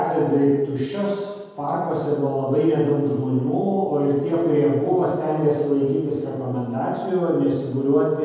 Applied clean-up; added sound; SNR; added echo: none; none; none; reverberation time 1.2 s.